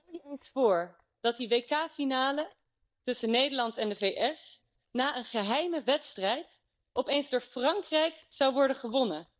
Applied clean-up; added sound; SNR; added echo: neural mask model DeepFilterNet 3.